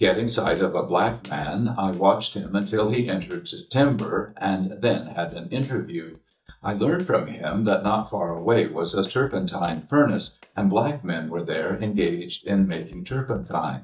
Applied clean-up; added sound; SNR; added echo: neural mask model DeepFilterNet 3.